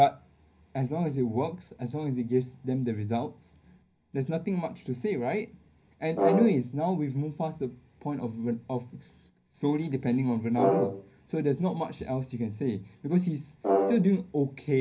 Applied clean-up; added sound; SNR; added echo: none; Brass instrument; 0 dB; reverberation time 0.5 s.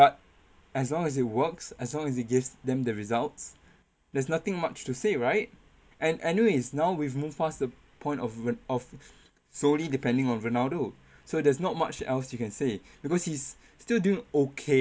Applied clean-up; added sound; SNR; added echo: none; none; none; none.